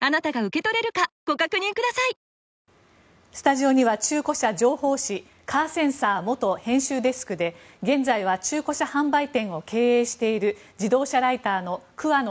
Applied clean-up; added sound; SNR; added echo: none; none; none; none.